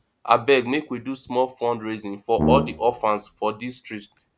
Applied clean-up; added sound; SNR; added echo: none; Brass instrument; 2 dB; none.